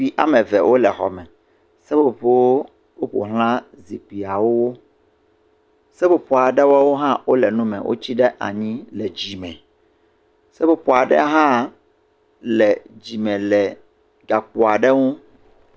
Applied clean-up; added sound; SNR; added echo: none; none; none; none.